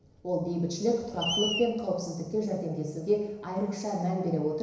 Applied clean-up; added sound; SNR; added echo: none; Screech; 9 dB; reverberation time 1.0 s.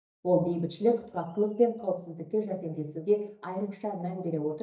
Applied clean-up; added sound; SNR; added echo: neural mask model DeepFilterNet 3.